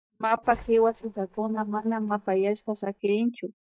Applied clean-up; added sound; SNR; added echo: neural mask model DeepFilterNet 3.